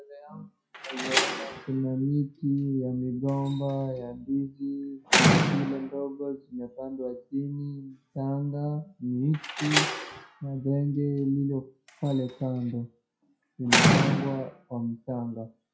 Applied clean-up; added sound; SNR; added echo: classical method WPE with log-MMSE.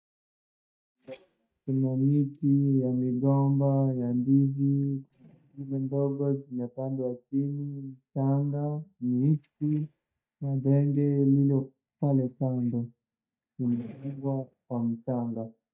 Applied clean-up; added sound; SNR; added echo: neural mask model DeepFilterNet 3.